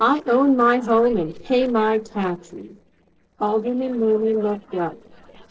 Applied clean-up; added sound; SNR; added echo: neural separator model SepFormer DNS4.